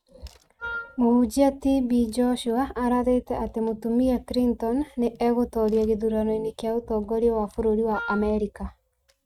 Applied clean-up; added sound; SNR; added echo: neural mask model RNNoise.